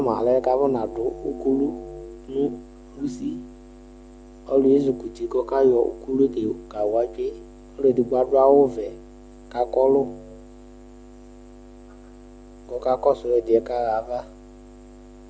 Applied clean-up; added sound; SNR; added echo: none; none; none; none.